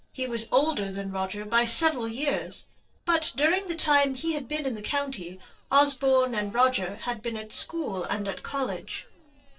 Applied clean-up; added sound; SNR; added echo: neural separator model SepFormer DNS4.